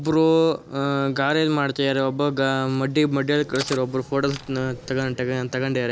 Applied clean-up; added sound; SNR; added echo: none; Cutlery, silverware; 16 dB; none.